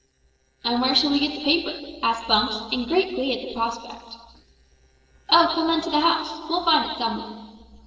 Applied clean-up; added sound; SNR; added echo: neural separator model SepFormer DNS4.